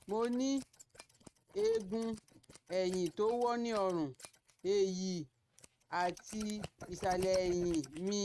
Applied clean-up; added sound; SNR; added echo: neural mask model RNNoise.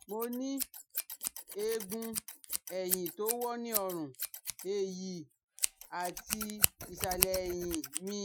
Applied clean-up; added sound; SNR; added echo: classical method Wiener filter.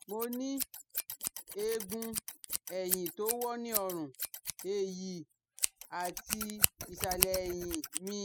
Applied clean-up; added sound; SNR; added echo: classical method spectral subtraction.